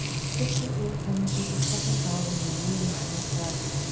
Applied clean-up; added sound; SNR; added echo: none; Frying (food); -5 dB; reverberation time 0.4 s.